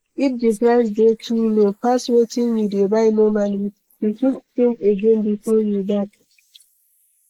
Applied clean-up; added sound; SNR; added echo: neural mask model Resemble Enhance denoiser.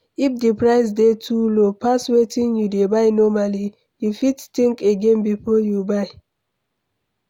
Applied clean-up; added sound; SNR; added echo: none; none; none; none.